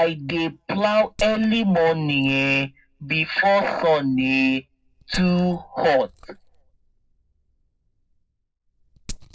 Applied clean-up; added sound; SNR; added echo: neural separator model SepFormer DNS4.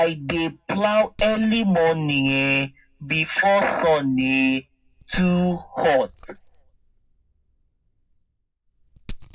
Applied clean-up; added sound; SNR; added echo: none; Glass; 20 dB; reverberation time 0.3 s.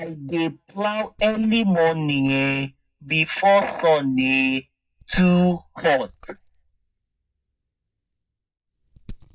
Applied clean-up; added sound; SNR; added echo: neural mask model DeepFilterNet 3.